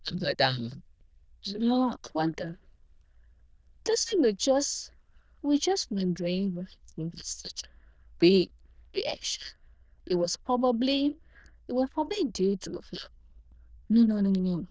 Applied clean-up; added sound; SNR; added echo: neural diffusion model UNIVERSE++.